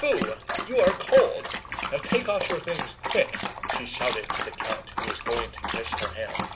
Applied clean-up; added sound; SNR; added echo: none; Dog; 4 dB; reverberation time 0.7 s.